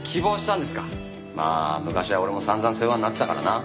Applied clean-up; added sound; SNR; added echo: none; none; none; none.